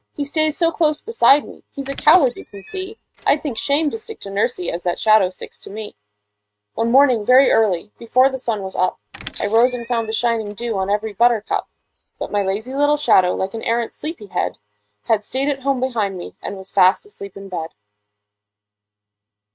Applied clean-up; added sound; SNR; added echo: neural mask model RNNoise.